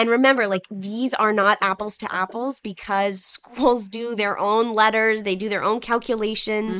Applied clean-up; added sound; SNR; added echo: neural mask model Resemble Enhance denoiser.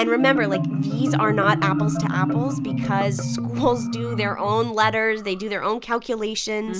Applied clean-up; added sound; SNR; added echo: none; Marimba, xylophone; 2 dB; none.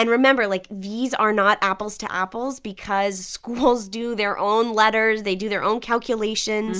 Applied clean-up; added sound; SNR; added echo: none; none; none; none.